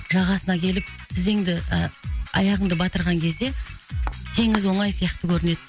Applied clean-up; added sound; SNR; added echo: none; Chink, clink; 19 dB; none.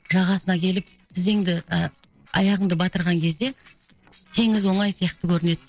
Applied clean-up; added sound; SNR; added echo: neural separator model SepFormer DNS4.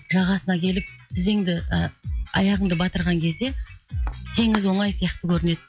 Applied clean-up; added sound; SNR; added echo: classical method log-MMSE.